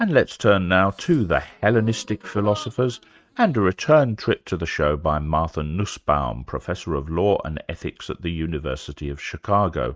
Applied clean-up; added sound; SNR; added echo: neural mask model RNNoise.